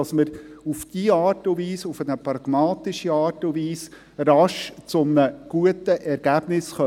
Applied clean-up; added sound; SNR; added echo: none; none; none; none.